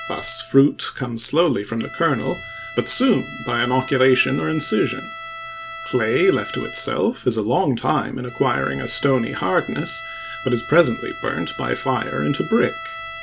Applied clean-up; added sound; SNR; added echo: none; Bowed string instrument; 13 dB; none.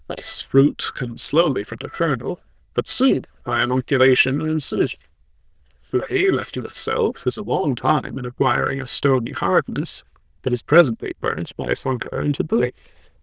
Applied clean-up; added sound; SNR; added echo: neural diffusion model UNIVERSE++.